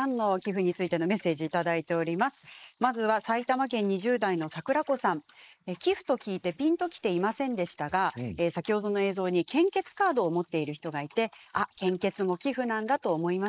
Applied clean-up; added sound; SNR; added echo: neural mask model Resemble Enhance denoiser.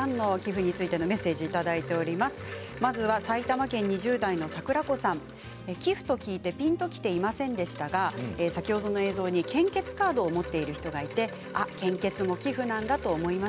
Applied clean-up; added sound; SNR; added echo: none; Wind chime; 14 dB; none.